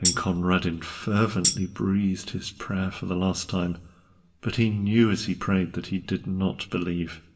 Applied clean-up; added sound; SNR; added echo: none; Tambourine; 3 dB; reverberation time 0.7 s.